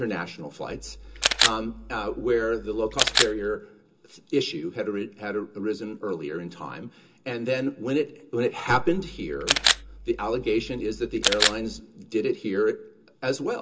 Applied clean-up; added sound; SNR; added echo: none; Camera; -1 dB; reverberation time 0.2 s.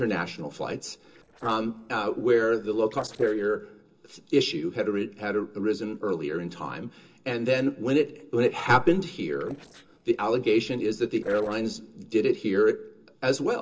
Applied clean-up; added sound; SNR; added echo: neural separator model SepFormer DNS4.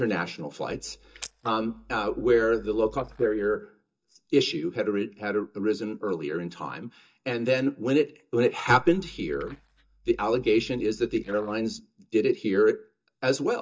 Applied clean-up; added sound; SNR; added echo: neural mask model DeepFilterNet 3.